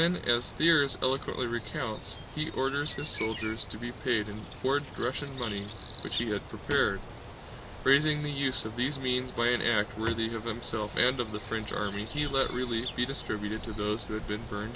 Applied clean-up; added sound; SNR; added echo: none; none; none; none.